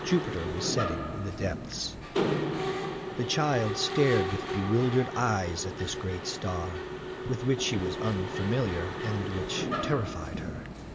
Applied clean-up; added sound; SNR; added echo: none; Mechanisms; 3 dB; none.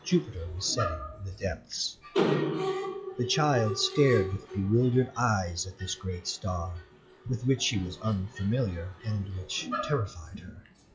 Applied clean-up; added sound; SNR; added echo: classical method log-MMSE.